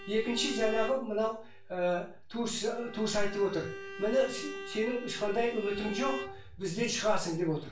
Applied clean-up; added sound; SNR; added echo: none; Bowed string instrument; 11 dB; reverberation time 0.3 s.